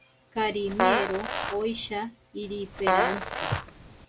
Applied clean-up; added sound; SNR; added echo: none; Fart; -2 dB; none.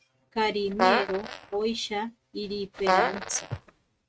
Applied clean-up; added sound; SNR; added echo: neural mask model RNNoise.